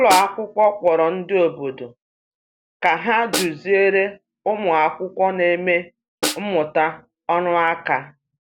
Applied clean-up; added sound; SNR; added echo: none; Snare drum; 11 dB; none.